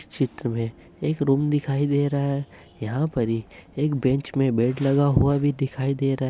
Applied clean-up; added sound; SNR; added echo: none; none; none; none.